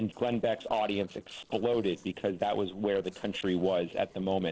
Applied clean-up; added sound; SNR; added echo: neural separator model SepFormer DNS4.